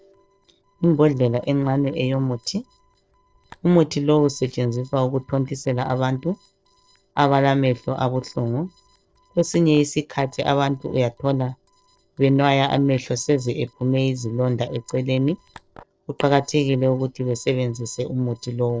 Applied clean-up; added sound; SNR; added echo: neural separator model SepFormer DNS4.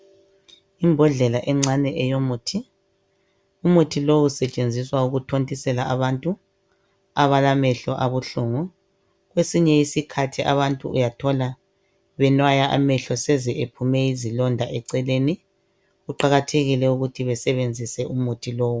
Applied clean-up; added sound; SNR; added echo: none; none; none; none.